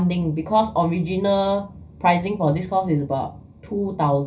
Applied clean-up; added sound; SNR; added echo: none; none; none; reverberation time 0.4 s.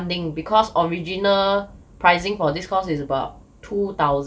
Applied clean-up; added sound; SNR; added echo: none; none; none; none.